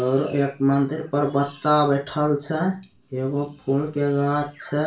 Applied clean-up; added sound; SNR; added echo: none; none; none; reverberation time 0.3 s.